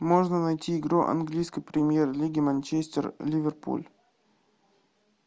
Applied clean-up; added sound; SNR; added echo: none; none; none; none.